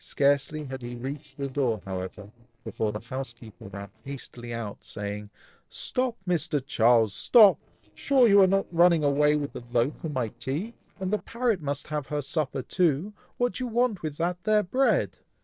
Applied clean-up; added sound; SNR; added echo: neural separator model SepFormer DNS4.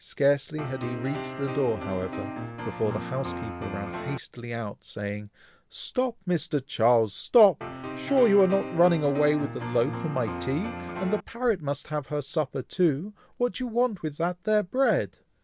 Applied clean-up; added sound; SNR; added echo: none; Piano; 8 dB; none.